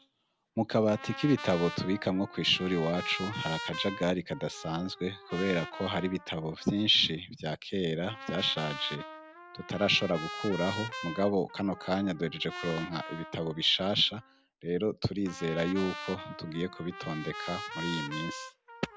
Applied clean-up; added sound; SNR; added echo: none; Trumpet; 11 dB; none.